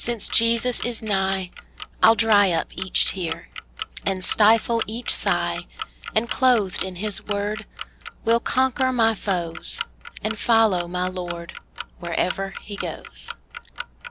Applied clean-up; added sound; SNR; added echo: none; Clock; 8 dB; none.